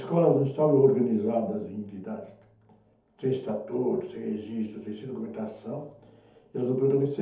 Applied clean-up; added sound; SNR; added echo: none; none; none; reverberation time 0.6 s.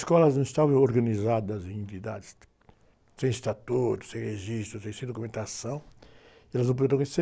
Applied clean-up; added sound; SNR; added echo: none; none; none; none.